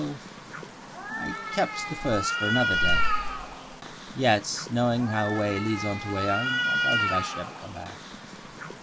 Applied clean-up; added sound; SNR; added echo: none; Cat; 2 dB; none.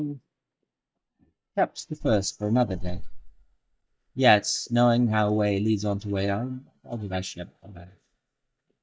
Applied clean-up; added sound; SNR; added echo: neural mask model DeepFilterNet 3.